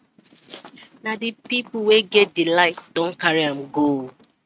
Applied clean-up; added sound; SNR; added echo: neural mask model RNNoise.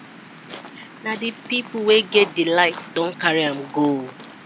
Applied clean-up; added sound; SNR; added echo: none; Waves, surf; 17 dB; none.